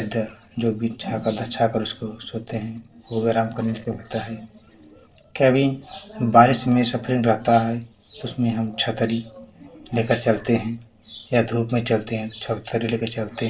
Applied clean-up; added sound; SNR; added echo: neural separator model SepFormer DNS4.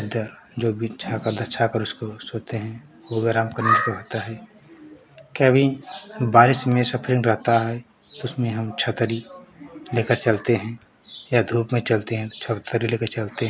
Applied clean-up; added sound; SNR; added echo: none; none; none; none.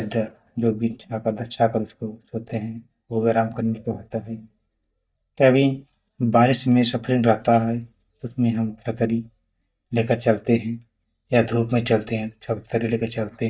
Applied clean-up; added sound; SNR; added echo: neural mask model DeepFilterNet 3.